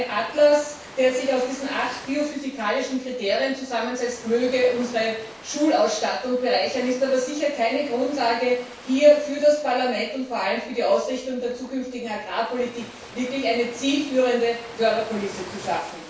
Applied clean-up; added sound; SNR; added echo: none; Ocean; 19 dB; reverberation time 0.7 s.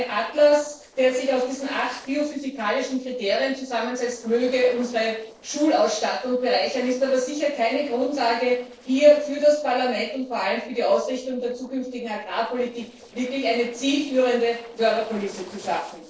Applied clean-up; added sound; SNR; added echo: neural separator model SepFormer DNS4.